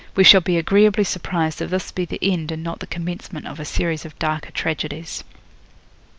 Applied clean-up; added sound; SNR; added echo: none; none; none; none.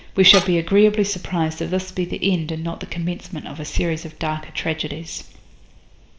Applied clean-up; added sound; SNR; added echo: none; Tools; 13 dB; reverberation time 0.6 s.